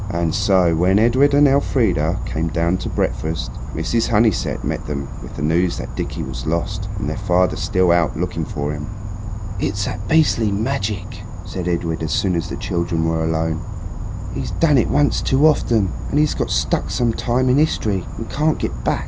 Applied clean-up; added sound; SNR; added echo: none; Insect; 5 dB; none.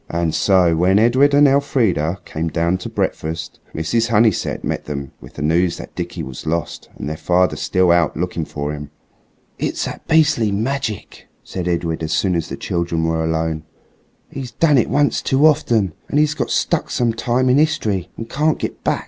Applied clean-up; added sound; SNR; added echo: none; none; none; none.